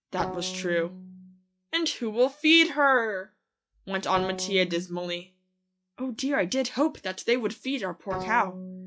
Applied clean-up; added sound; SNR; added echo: classical method log-MMSE.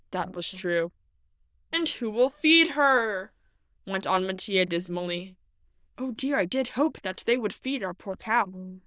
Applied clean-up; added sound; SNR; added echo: neural diffusion model UNIVERSE++.